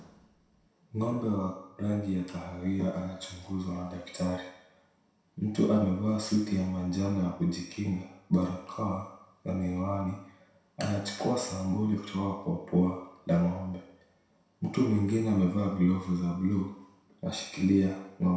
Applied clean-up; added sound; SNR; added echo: none; none; none; reverberation time 0.7 s.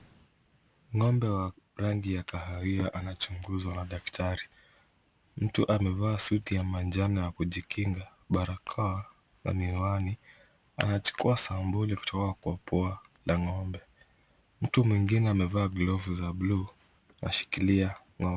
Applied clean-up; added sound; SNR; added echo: none; none; none; none.